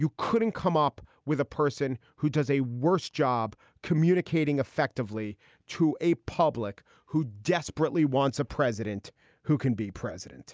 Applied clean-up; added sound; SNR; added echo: none; none; none; none.